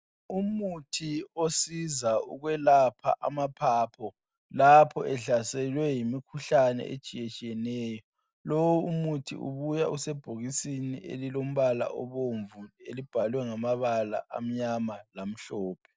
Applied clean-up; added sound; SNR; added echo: none; none; none; none.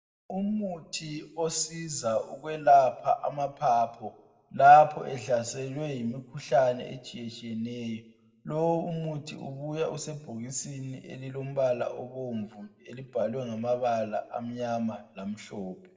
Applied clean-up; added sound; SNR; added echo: none; none; none; reverberation time 0.7 s.